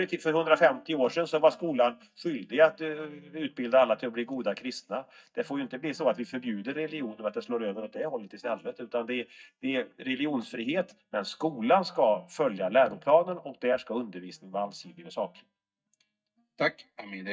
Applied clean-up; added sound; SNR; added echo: neural mask model DeepFilterNet 3.